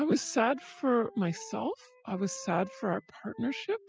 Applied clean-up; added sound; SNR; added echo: classical method spectral subtraction.